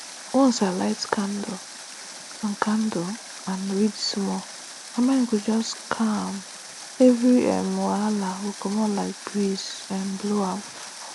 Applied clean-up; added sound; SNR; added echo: none; Water; 15 dB; none.